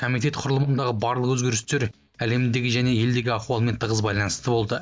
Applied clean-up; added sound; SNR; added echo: neural mask model DeepFilterNet 3.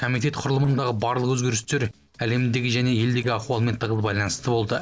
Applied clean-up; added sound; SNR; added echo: neural separator model SepFormer DNS4.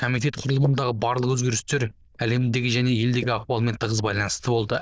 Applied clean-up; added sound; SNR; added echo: neural diffusion model UNIVERSE++.